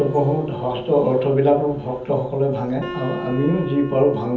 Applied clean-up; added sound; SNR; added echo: none; Wind instrument, woodwind instrument; 13 dB; reverberation time 0.7 s.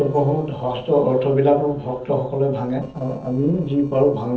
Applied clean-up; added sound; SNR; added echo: neural separator model SepFormer DNS4.